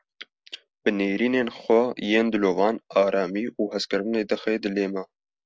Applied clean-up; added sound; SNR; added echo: none; none; none; none.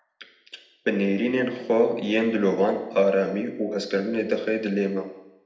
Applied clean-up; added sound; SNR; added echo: none; none; none; reverberation time 0.8 s.